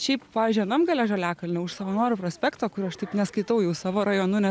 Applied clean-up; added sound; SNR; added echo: none; none; none; none.